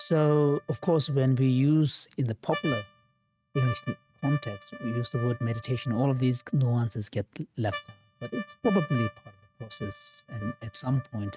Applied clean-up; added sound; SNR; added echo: neural mask model RNNoise.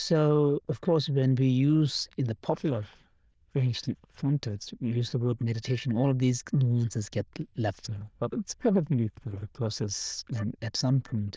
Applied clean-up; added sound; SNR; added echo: neural diffusion model UNIVERSE++.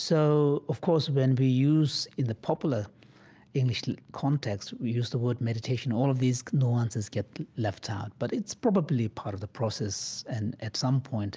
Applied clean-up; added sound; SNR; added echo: none; none; none; none.